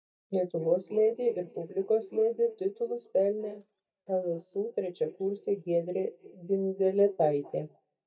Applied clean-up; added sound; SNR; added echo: neural mask model DeepFilterNet 3.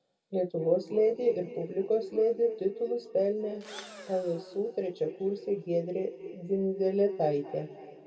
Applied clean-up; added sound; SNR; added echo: none; Engine / Drill; 19 dB; reverberation time 2.4 s.